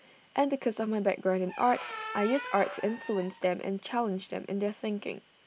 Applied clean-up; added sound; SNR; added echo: none; Squeak; 11 dB; none.